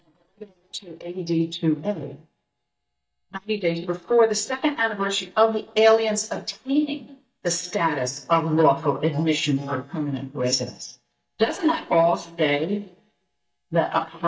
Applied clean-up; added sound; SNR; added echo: neural mask model DeepFilterNet 3.